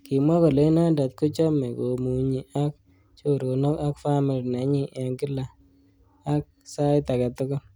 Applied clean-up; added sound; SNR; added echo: none; none; none; none.